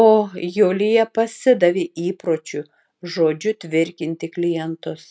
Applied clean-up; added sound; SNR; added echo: none; none; none; none.